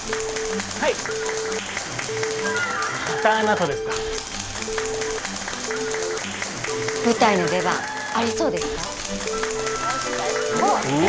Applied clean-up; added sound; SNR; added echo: none; Applause + Telephone; 1 dB; none.